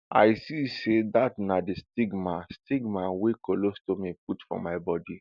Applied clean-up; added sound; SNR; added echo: none; none; none; none.